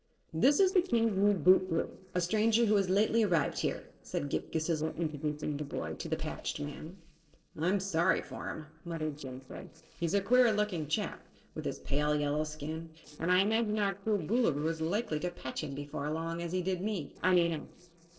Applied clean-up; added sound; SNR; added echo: neural separator model SepFormer DNS4.